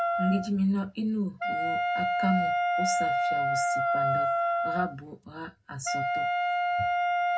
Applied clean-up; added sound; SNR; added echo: none; Wind instrument, woodwind instrument; -5 dB; reverberation time 0.2 s.